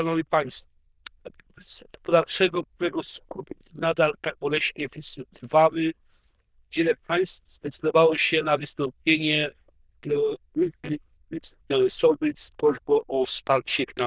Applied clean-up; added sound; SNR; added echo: neural diffusion model UNIVERSE++.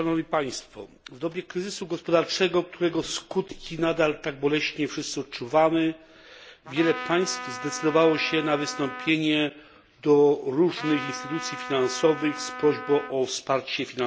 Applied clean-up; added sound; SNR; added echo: none; Trumpet; 11 dB; none.